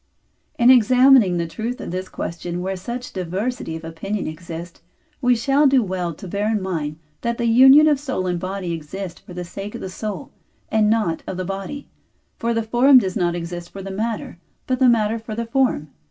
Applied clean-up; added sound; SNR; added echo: none; none; none; reverberation time 0.2 s.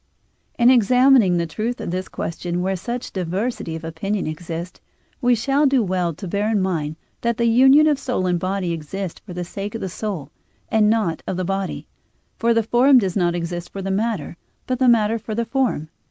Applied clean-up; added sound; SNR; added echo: none; none; none; none.